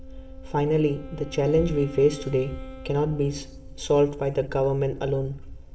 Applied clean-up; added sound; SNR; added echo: none; Wind instrument, woodwind instrument; 20 dB; reverberation time 0.9 s.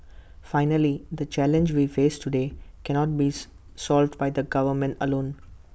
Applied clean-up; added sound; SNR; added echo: none; none; none; none.